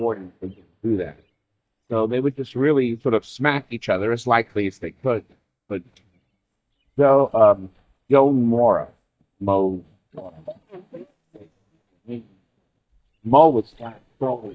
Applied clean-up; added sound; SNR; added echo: neural mask model DeepFilterNet 3.